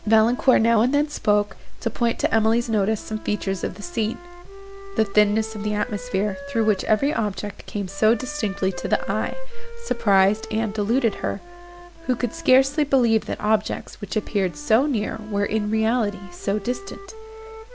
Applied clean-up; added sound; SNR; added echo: none; Wind instrument, woodwind instrument; 18 dB; none.